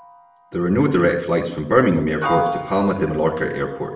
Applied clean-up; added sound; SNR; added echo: none; Piano; 10 dB; reverberation time 0.7 s.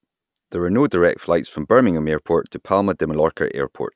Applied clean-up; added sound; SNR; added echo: none; none; none; none.